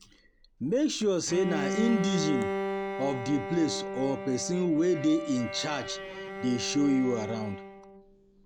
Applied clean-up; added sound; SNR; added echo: none; Bowed string instrument; 6 dB; none.